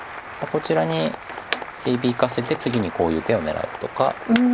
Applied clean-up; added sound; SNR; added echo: none; Applause; 13 dB; none.